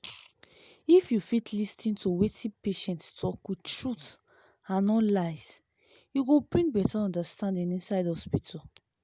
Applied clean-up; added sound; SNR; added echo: none; none; none; none.